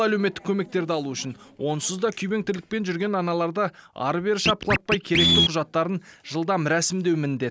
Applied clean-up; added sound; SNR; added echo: none; Scratching (performance technique); 0 dB; none.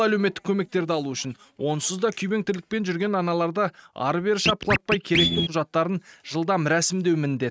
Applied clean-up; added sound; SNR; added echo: neural mask model RNNoise.